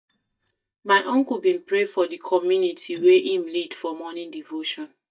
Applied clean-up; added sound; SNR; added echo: neural mask model DeepFilterNet 3.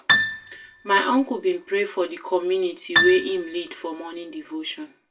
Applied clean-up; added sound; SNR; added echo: none; Piano; 2 dB; reverberation time 0.2 s.